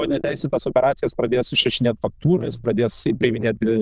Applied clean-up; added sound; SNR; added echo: neural diffusion model UNIVERSE++.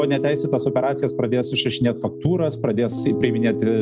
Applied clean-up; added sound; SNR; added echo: none; Piano; 6 dB; none.